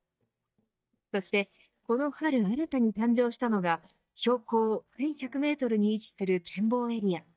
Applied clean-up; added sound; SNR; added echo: neural mask model DeepFilterNet 3.